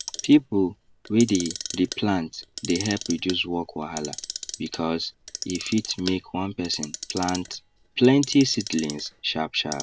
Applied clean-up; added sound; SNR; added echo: none; Clock; 12 dB; none.